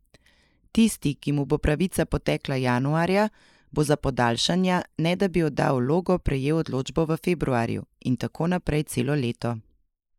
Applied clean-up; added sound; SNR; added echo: neural mask model Resemble Enhance denoiser.